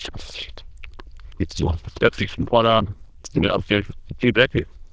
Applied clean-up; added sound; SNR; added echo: neural diffusion model UNIVERSE++.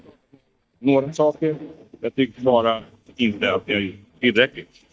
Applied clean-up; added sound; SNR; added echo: neural mask model DeepFilterNet 3.